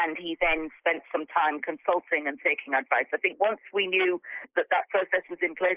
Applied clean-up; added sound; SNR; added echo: neural mask model Resemble Enhance denoiser.